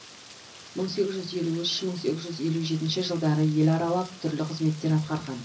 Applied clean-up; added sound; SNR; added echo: none; Rain; 19 dB; reverberation time 0.4 s.